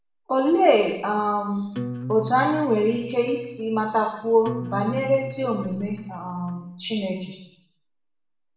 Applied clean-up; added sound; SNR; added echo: none; Acoustic guitar; 11 dB; reverberation time 0.8 s.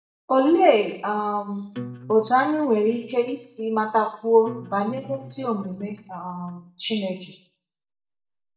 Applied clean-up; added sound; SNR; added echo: neural mask model DeepFilterNet 3.